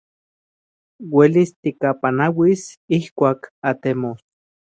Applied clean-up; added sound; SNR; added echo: none; none; none; none.